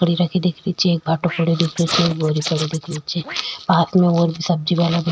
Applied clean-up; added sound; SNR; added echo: neural mask model RNNoise.